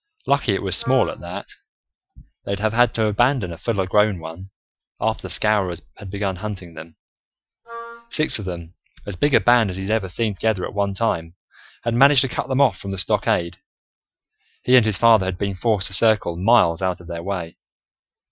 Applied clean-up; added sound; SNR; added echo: classical method Wiener filter.